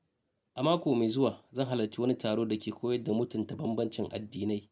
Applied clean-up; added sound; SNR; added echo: none; none; none; none.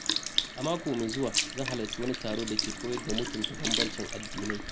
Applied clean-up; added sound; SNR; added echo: none; Sink (filling or washing) / Liquid; -1 dB; none.